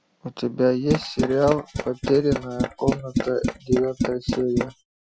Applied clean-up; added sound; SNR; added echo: classical method Wiener filter.